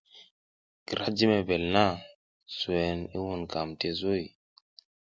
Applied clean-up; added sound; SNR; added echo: none; none; none; none.